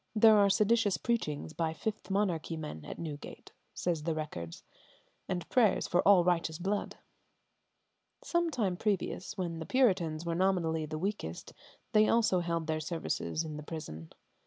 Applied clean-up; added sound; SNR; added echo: none; none; none; none.